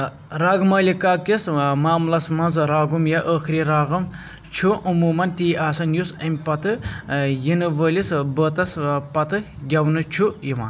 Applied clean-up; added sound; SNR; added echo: none; none; none; none.